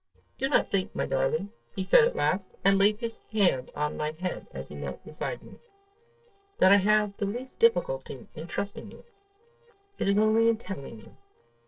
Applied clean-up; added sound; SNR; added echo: neural separator model SepFormer DNS4.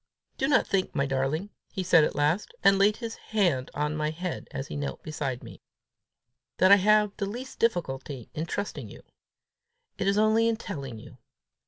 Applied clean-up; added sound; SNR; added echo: none; none; none; none.